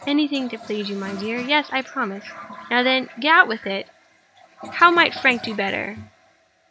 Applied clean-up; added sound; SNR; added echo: none; Toilet flush; 18 dB; none.